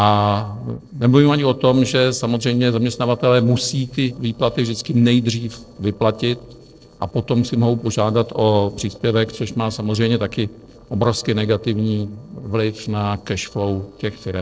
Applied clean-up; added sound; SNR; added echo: neural separator model SepFormer DNS4.